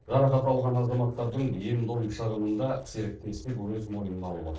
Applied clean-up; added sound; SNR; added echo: neural separator model SepFormer DNS4.